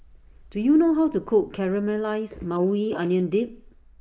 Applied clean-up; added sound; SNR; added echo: neural mask model Resemble Enhance denoiser.